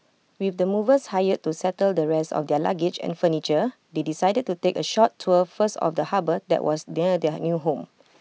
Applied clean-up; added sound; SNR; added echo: none; none; none; none.